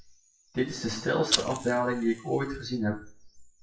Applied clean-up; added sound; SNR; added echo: classical method WPE with log-MMSE.